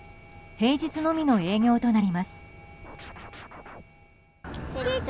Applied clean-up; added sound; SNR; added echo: none; Scratching (performance technique); 18 dB; none.